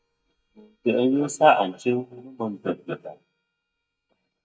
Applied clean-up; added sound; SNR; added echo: neural mask model DeepFilterNet 3.